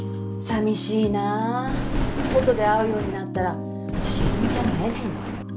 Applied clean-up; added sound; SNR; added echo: none; Thunder; 2 dB; none.